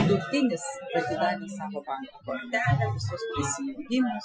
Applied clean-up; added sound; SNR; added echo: classical method Wiener filter.